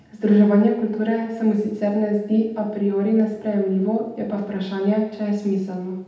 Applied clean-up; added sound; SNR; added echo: none; none; none; reverberation time 0.8 s.